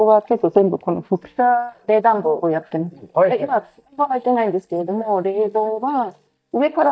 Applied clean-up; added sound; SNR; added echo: neural mask model DeepFilterNet 3.